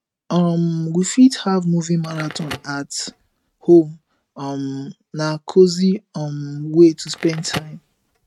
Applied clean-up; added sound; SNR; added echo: neural mask model RNNoise.